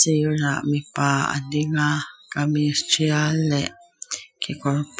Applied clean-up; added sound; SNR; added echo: classical method Wiener filter.